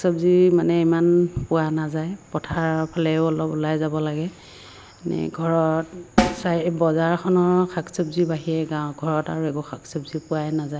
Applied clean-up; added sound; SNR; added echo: none; Snare drum; 5 dB; none.